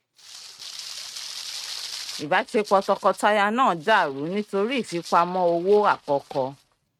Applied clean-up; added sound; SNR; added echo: neural mask model RNNoise.